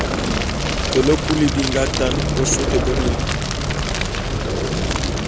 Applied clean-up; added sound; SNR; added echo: none; Fire; -3 dB; none.